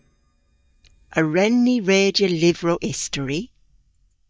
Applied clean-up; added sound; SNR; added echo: neural mask model DeepFilterNet 3.